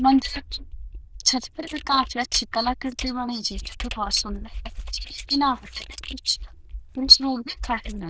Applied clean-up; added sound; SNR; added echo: neural diffusion model UNIVERSE++.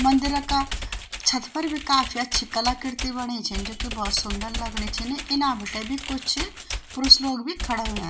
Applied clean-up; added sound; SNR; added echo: none; Computer keyboard; 8 dB; none.